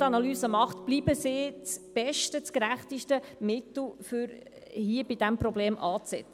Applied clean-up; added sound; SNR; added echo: none; Guitar; 18 dB; none.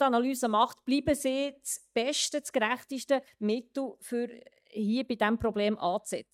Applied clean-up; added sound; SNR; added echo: neural mask model DeepFilterNet 3.